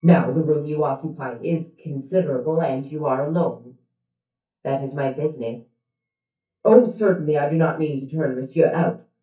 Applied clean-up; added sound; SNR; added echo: neural mask model DeepFilterNet 3.